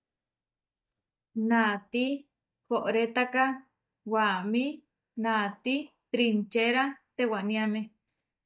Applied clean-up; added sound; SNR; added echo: neural mask model DeepFilterNet 3.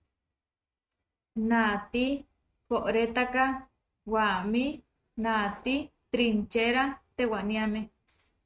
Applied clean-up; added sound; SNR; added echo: neural mask model RNNoise.